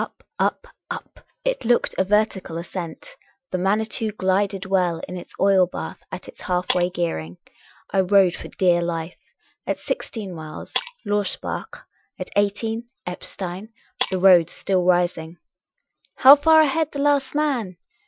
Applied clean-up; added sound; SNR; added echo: classical method Wiener filter.